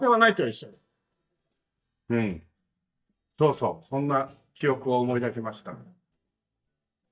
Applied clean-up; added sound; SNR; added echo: neural mask model DeepFilterNet 3.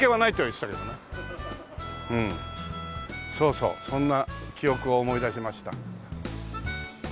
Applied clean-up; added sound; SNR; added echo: none; none; none; none.